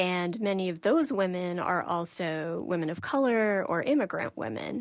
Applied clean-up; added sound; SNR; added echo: none; none; none; none.